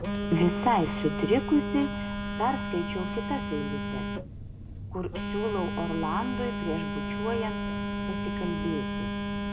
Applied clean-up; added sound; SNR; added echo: none; Telephone; 1 dB; none.